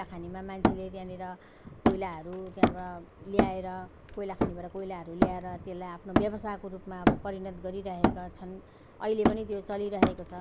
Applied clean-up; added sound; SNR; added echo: none; Hammer; -5 dB; none.